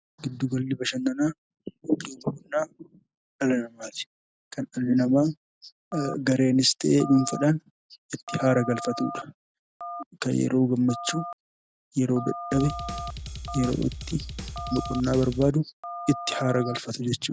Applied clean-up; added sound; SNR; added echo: none; Drum kit + Telephone; 10 dB; none.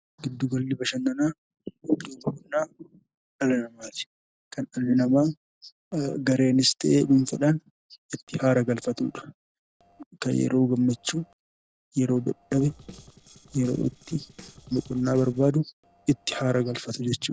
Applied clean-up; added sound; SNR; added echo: neural separator model SepFormer DNS4.